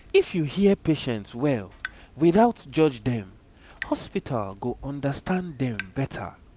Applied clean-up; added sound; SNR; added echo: none; Drip / Water tap, faucet; 20 dB; none.